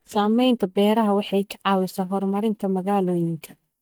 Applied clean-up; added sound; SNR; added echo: neural mask model DeepFilterNet 3.